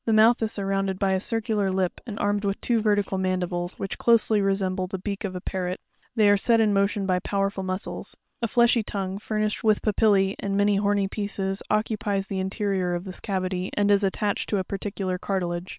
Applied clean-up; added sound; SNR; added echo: neural separator model SepFormer WHAM!.